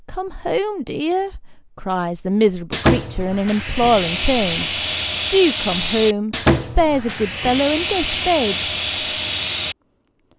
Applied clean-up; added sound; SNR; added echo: none; Sawing; 1 dB; none.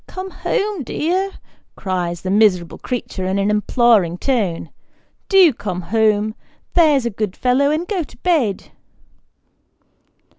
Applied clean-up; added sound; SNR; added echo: none; none; none; none.